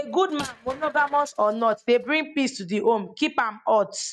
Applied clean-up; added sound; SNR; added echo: neural mask model RNNoise.